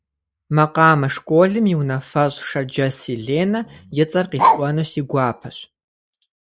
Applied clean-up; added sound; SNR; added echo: neural mask model Resemble Enhance denoiser.